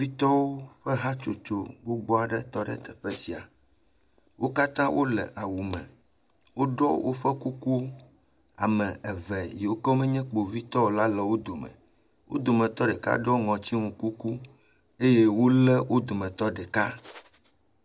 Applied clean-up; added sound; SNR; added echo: none; none; none; none.